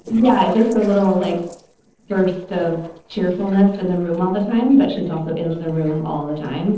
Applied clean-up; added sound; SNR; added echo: neural separator model SepFormer DNS4.